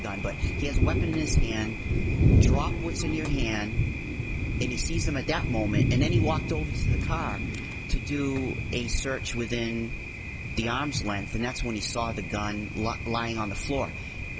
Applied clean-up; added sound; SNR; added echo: none; Thunder; -2 dB; none.